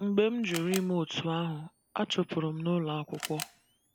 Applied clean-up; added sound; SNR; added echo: none; Camera; 15 dB; none.